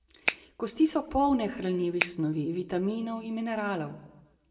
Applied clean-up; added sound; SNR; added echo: none; Finger snapping; 2 dB; reverberation time 0.8 s.